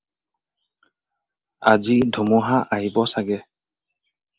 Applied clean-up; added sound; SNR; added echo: none; none; none; none.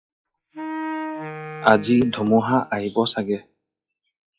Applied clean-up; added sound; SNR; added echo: classical method log-MMSE.